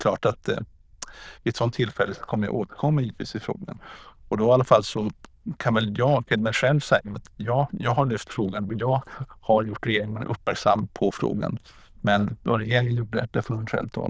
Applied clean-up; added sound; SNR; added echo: neural diffusion model UNIVERSE++.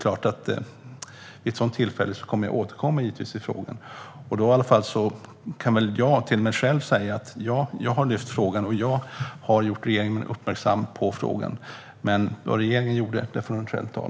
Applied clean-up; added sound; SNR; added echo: none; none; none; none.